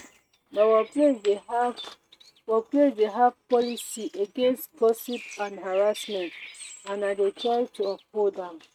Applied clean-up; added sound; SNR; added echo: neural mask model RNNoise.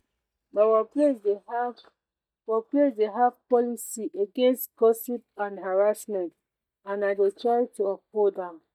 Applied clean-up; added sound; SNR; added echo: neural mask model DeepFilterNet 3.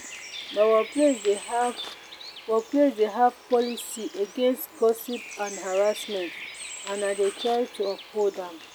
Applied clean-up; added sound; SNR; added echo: none; Bird; 14 dB; none.